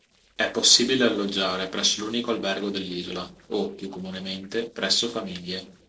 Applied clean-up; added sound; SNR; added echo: neural separator model SepFormer DNS4.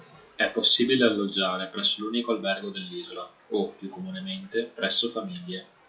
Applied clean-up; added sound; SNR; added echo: classical method WPE with log-MMSE.